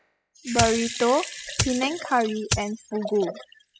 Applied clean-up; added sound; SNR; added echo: classical method spectral subtraction.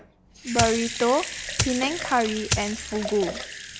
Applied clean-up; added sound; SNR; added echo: none; Coin (dropping) + Sink (filling or washing) / Water tap, faucet / Liquid; 4 dB; none.